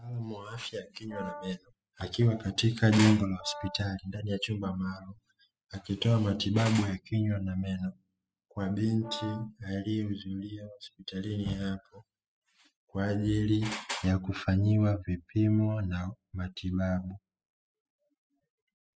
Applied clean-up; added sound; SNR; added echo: classical method spectral subtraction.